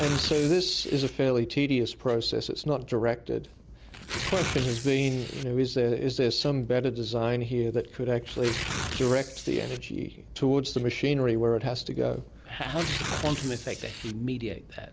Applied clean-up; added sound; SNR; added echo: none; Tearing; 12 dB; none.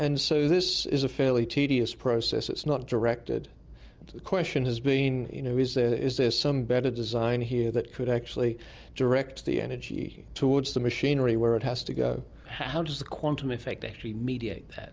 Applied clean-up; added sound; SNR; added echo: none; none; none; none.